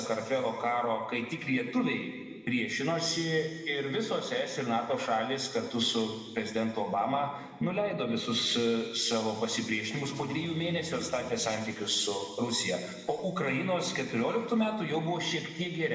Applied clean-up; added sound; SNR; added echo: none; Drill; 19 dB; reverberation time 1.7 s.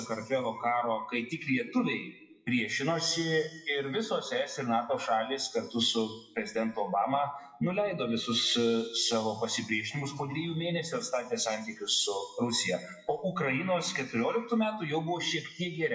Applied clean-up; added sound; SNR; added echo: classical method WPE with log-MMSE.